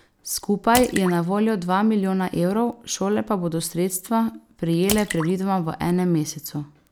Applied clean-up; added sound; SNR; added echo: none; Drip / Splash, splatter; 13 dB; none.